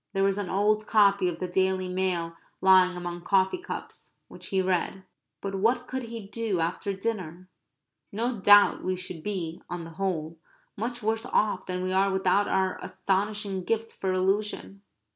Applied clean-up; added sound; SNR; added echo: none; none; none; none.